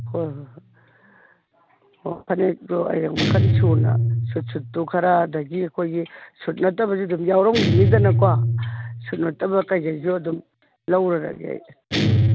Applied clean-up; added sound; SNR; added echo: none; Guitar; 0 dB; none.